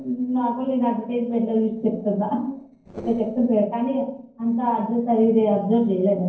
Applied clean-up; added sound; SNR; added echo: neural separator model SepFormer DNS4.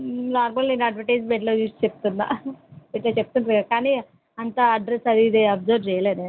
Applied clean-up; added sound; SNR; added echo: none; none; none; none.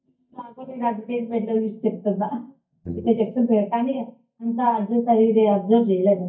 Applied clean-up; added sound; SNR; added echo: neural mask model DeepFilterNet 3.